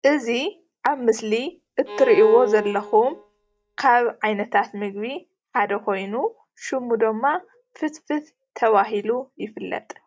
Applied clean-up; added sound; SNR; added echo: neural mask model DeepFilterNet 3.